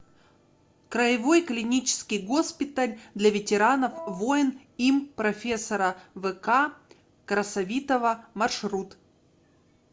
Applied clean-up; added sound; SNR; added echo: none; Wind instrument, woodwind instrument; 15 dB; none.